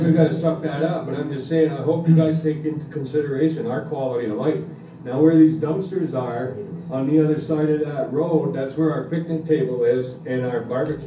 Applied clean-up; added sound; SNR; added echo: none; none; none; reverberation time 0.3 s.